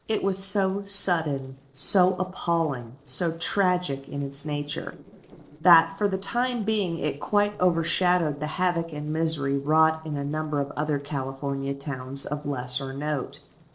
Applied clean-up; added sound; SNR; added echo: neural separator model SepFormer DNS4.